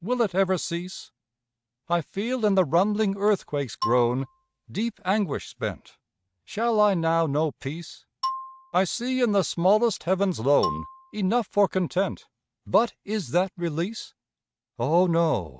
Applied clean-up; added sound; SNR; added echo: neural mask model RNNoise.